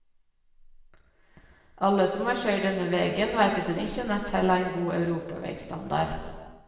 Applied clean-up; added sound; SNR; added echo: none; none; none; reverberation time 1.3 s.